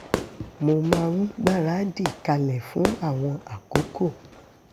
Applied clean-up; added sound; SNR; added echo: none; Fireworks; 6 dB; none.